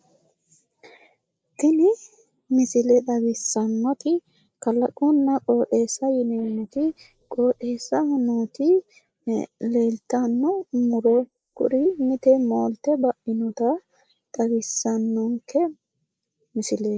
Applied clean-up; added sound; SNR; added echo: neural mask model Resemble Enhance denoiser.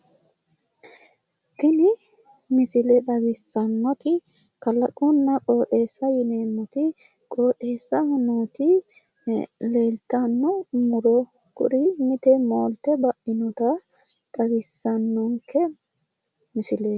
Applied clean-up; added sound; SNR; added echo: none; none; none; none.